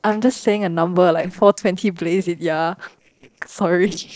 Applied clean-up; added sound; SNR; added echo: neural separator model SepFormer DNS4.